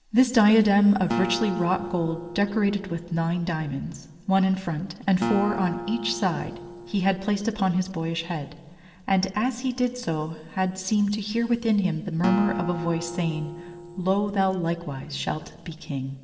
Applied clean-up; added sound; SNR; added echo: none; Acoustic guitar; 10 dB; reverberation time 2.7 s.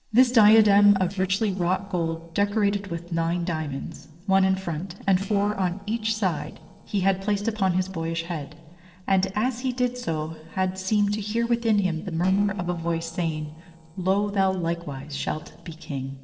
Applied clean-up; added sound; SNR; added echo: neural separator model SepFormer DNS4.